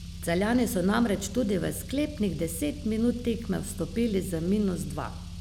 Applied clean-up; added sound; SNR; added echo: none; Car; 10 dB; none.